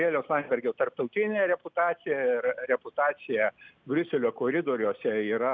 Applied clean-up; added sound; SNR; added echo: none; none; none; none.